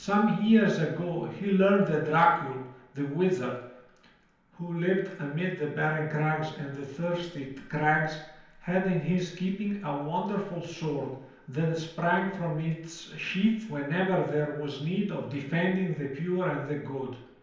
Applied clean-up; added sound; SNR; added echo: none; none; none; reverberation time 0.9 s.